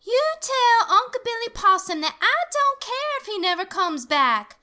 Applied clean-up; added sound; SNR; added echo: none; none; none; none.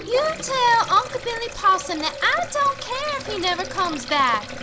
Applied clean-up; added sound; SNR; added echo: none; Sink (filling or washing); 12 dB; none.